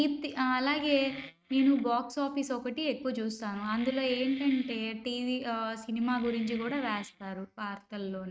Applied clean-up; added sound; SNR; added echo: neural mask model RNNoise.